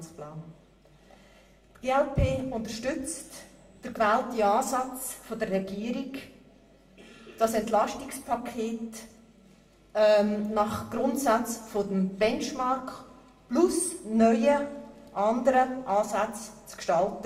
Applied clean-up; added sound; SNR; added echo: none; none; none; reverberation time 0.6 s.